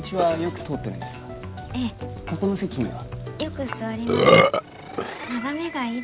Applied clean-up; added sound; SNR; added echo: none; Burping, eructation; -2 dB; none.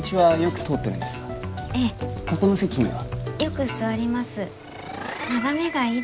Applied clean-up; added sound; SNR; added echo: none; none; none; none.